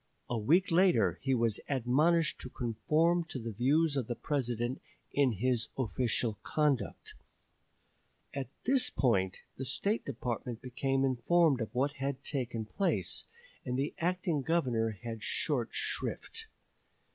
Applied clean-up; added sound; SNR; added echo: none; none; none; none.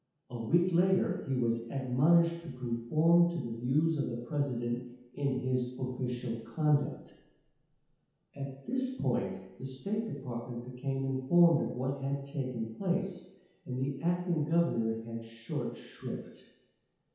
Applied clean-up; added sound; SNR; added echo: none; none; none; reverberation time 0.9 s.